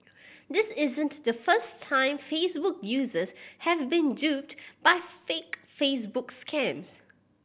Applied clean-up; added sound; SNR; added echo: none; none; none; none.